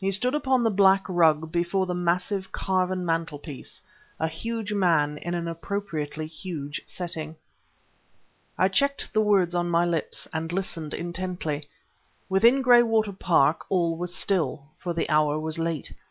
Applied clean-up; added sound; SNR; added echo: none; none; none; none.